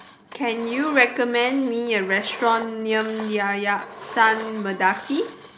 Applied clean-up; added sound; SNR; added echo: none; Engine; 16 dB; none.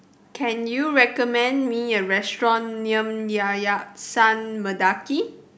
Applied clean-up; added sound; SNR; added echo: none; none; none; none.